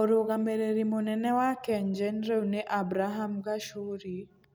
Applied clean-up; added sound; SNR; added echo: none; none; none; none.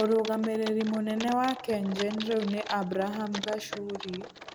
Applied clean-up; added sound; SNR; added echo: none; Typing; 12 dB; none.